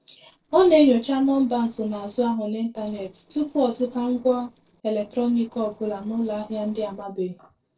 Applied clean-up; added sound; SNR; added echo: neural separator model SepFormer DNS4.